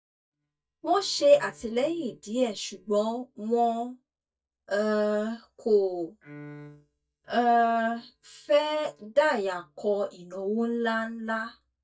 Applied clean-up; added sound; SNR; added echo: neural mask model DeepFilterNet 3.